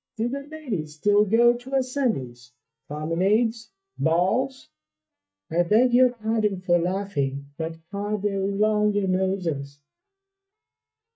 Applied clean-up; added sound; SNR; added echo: neural mask model DeepFilterNet 3.